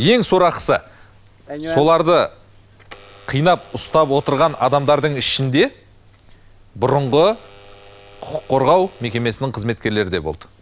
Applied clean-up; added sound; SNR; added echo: none; Alarm / Door; 19 dB; none.